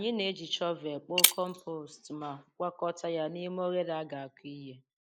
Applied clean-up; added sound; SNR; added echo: neural mask model Resemble Enhance denoiser.